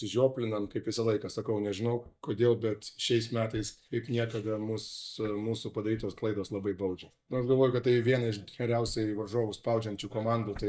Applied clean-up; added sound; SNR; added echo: neural mask model DeepFilterNet 3.